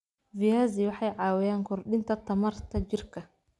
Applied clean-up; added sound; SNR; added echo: none; none; none; none.